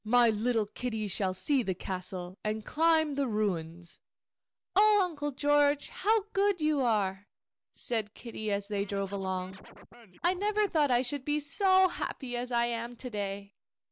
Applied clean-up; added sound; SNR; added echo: neural mask model Resemble Enhance denoiser.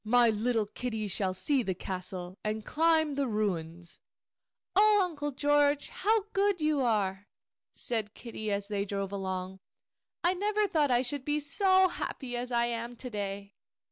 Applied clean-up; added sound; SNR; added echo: none; none; none; none.